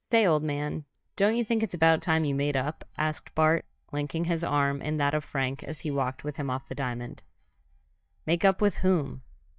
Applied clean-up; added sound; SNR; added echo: neural mask model DeepFilterNet 3.